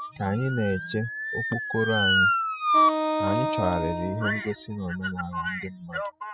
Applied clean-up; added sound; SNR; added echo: classical method spectral subtraction.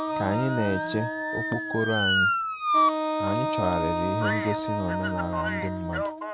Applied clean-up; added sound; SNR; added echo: none; Motor vehicle (road) / Siren + Wind instrument, woodwind instrument; -3 dB; none.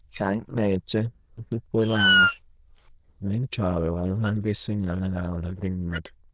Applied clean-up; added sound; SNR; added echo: neural diffusion model UNIVERSE++.